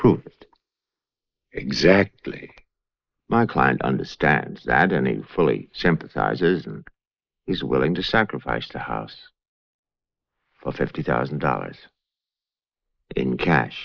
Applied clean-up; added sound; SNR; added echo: neural mask model Resemble Enhance denoiser.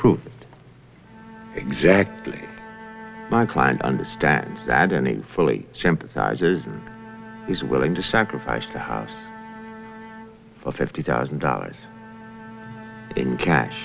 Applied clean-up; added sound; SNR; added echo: none; Bowed string instrument; 17 dB; none.